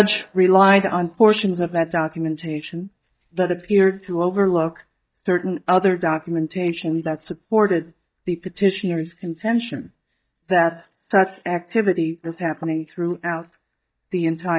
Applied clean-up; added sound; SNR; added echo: neural mask model DeepFilterNet 3.